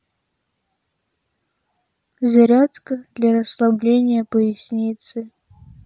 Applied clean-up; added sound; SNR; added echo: none; none; none; none.